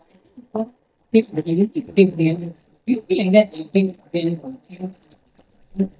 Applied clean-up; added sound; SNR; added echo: neural mask model DeepFilterNet 3.